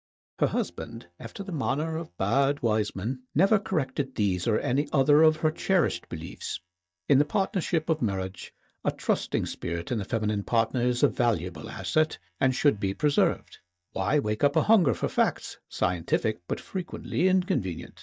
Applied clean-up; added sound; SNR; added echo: neural mask model DeepFilterNet 3.